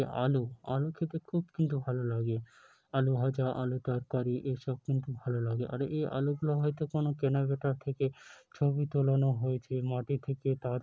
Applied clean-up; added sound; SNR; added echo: none; none; none; none.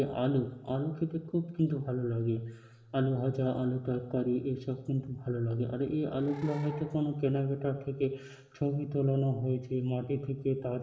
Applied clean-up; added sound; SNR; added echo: none; Animal / Brass instrument; 20 dB; reverberation time 1.1 s.